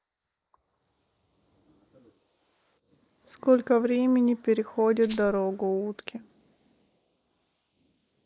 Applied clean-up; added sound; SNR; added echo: neural mask model Resemble Enhance denoiser.